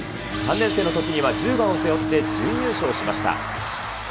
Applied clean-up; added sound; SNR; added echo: none; Bowed string instrument; 5 dB; none.